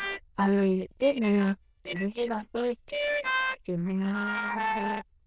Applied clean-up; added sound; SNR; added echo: neural diffusion model UNIVERSE++.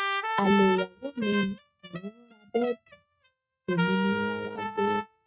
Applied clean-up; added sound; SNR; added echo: neural mask model RNNoise.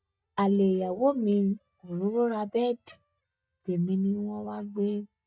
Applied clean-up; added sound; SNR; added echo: neural mask model DeepFilterNet 3.